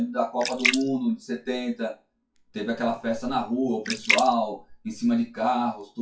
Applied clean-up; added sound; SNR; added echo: classical method WPE with log-MMSE.